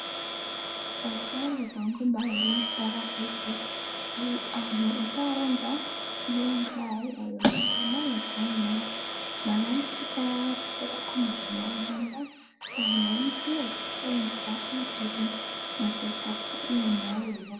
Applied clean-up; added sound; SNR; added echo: none; Domestic sounds, home sounds; 3 dB; reverberation time 0.7 s.